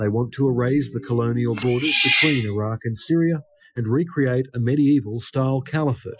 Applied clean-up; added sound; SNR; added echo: classical method Wiener filter.